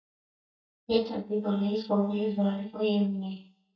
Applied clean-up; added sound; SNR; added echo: neural mask model DeepFilterNet 3.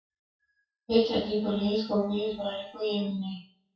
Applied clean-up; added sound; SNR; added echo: classical method WPE with log-MMSE.